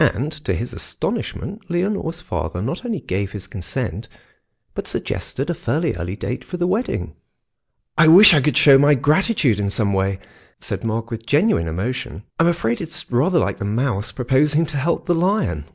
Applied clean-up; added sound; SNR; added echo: none; none; none; none.